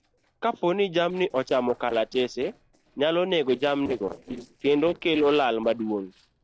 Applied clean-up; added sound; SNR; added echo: neural separator model SepFormer DNS4.